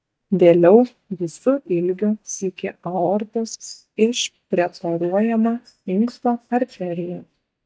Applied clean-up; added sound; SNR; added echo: neural mask model DeepFilterNet 3.